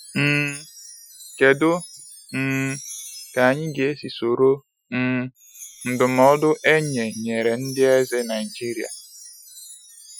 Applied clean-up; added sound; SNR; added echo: classical method Wiener filter.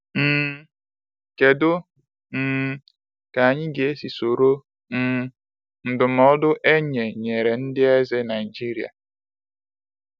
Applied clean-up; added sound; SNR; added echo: none; none; none; none.